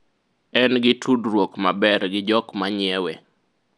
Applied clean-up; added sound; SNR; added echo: none; none; none; none.